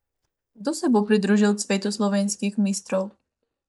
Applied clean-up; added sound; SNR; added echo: neural mask model DeepFilterNet 3.